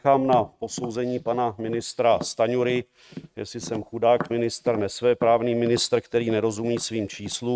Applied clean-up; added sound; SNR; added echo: neural mask model RNNoise.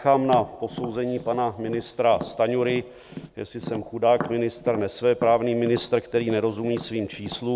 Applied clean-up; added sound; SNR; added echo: none; Tap; 15 dB; none.